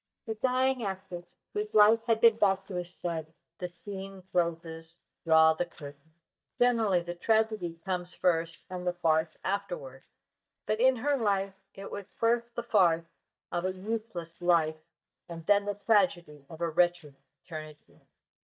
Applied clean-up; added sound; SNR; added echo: neural mask model DeepFilterNet 3.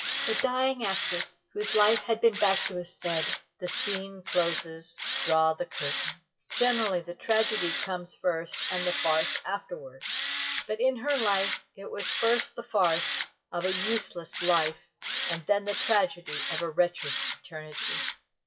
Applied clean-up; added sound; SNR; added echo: classical method WPE with log-MMSE.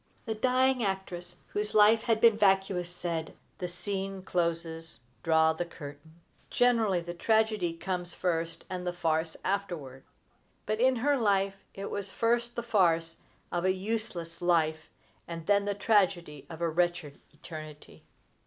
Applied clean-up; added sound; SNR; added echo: none; none; none; none.